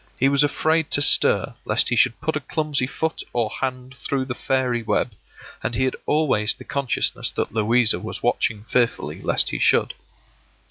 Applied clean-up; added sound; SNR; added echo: none; none; none; none.